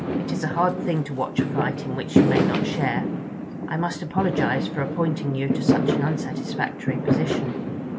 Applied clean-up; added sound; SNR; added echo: none; Fireworks; -3 dB; none.